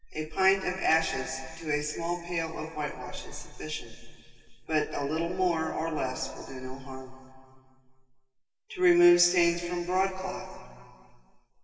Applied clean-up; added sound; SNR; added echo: none; none; none; reverberation time 2.5 s.